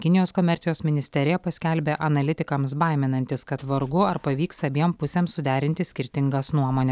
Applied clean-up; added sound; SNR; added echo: none; none; none; none.